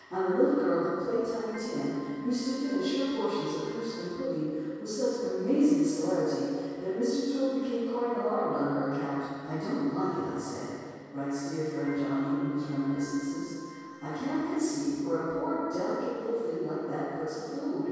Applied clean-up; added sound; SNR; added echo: none; Organ; 18 dB; reverberation time 2.2 s.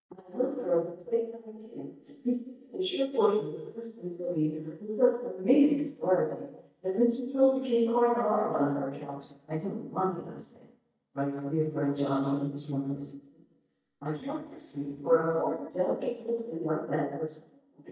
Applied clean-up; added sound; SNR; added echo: neural mask model DeepFilterNet 3.